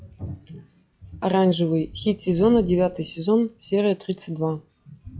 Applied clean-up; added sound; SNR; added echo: classical method log-MMSE.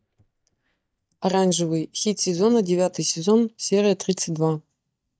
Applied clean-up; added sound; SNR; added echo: neural mask model DeepFilterNet 3.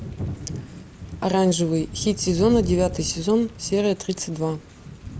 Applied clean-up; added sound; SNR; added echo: none; Thunder / Rain; 11 dB; none.